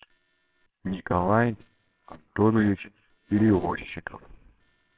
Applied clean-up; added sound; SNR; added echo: neural separator model SepFormer WHAMR!.